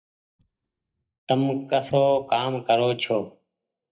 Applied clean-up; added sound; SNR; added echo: neural mask model DeepFilterNet 3.